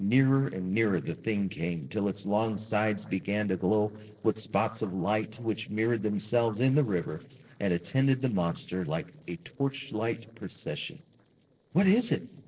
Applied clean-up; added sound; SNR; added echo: neural separator model SepFormer DNS4.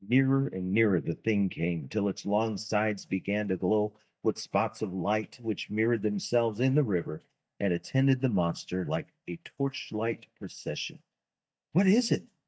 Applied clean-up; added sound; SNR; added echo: neural mask model DeepFilterNet 3.